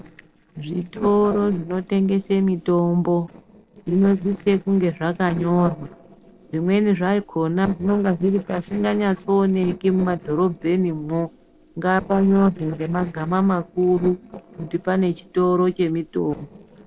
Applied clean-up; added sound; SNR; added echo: neural separator model SepFormer DNS4.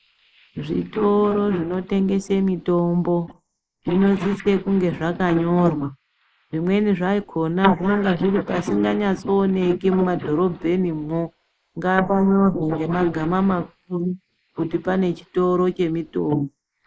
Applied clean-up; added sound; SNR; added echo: neural mask model Resemble Enhance denoiser.